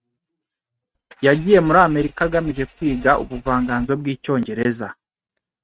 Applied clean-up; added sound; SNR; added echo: neural mask model RNNoise.